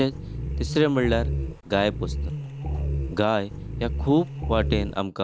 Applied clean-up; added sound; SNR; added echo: none; Growling; 3 dB; none.